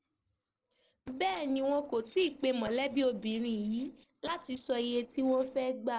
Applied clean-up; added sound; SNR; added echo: neural separator model SepFormer DNS4.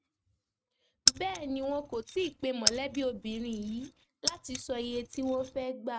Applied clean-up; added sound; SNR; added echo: neural mask model RNNoise.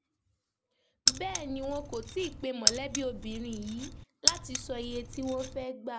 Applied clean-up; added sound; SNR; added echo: none; Keys jangling; -4 dB; none.